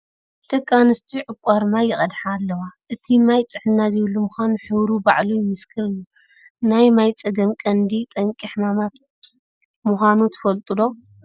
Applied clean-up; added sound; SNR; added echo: none; none; none; none.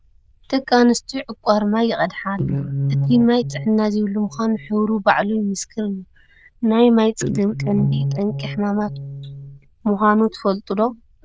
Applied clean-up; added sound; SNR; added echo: neural diffusion model UNIVERSE++.